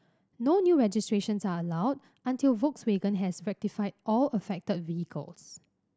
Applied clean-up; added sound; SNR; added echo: none; none; none; none.